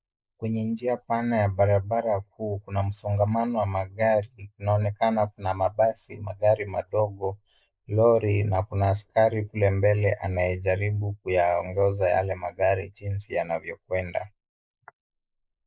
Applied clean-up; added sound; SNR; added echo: neural mask model Resemble Enhance denoiser.